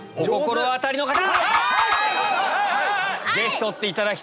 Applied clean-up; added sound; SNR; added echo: none; Bowed string instrument; 16 dB; none.